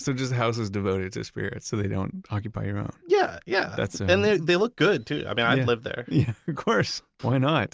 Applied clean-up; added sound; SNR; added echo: none; none; none; none.